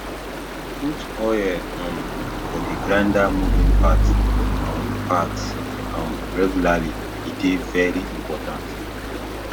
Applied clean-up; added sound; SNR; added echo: none; Stream; -2 dB; none.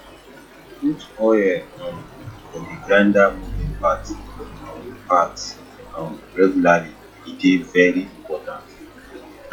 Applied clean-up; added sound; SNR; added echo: classical method log-MMSE.